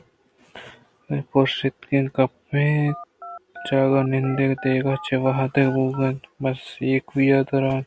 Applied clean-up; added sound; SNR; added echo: none; Telephone; 17 dB; none.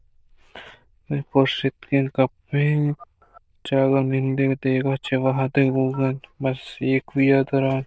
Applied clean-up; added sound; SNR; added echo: neural diffusion model UNIVERSE++.